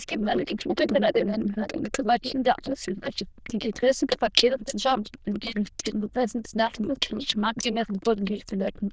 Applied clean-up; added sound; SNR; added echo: neural diffusion model UNIVERSE++.